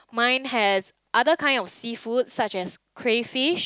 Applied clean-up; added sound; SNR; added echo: none; none; none; none.